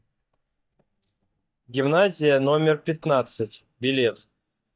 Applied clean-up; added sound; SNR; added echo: neural mask model DeepFilterNet 3.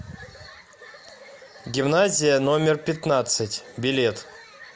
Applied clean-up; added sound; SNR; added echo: none; none; none; none.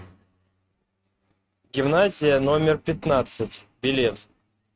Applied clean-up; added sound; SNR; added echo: neural mask model RNNoise.